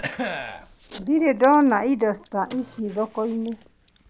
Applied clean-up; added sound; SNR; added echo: none; Printer + Chewing, mastication / Cough; 14 dB; none.